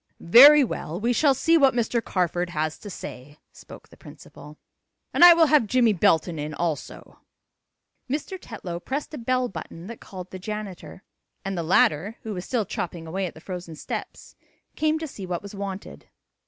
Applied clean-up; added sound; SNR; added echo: none; none; none; none.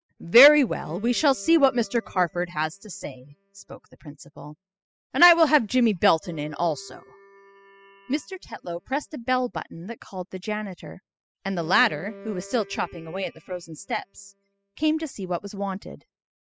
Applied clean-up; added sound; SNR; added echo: classical method spectral subtraction.